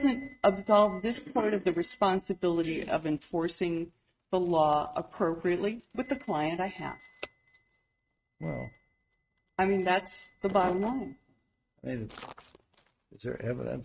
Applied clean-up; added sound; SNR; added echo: neural mask model RNNoise.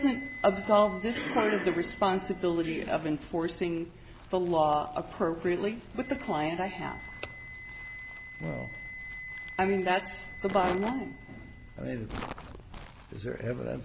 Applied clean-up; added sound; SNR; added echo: none; Crumpling, crinkling + Wind instrument, woodwind instrument; 13 dB; none.